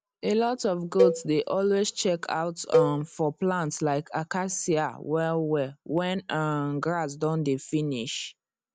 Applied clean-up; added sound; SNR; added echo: none; Cowbell; 2 dB; none.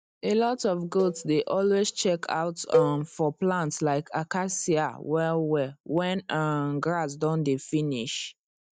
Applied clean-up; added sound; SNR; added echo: neural mask model DeepFilterNet 3.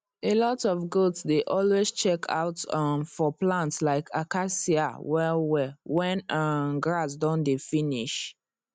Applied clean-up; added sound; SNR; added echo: none; none; none; none.